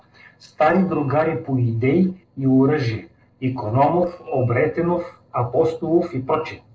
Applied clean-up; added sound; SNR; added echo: neural separator model SepFormer DNS4.